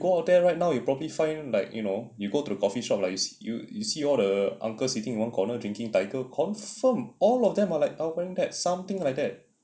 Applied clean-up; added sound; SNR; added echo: none; none; none; none.